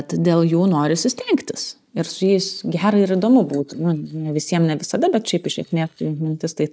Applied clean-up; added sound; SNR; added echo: neural mask model DeepFilterNet 3.